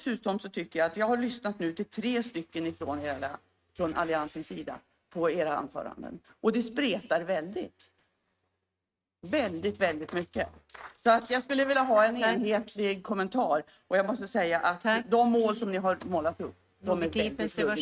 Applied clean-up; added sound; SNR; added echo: neural mask model RNNoise.